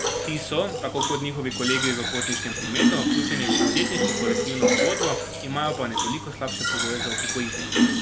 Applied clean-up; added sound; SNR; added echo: none; Fill (with liquid); -4 dB; none.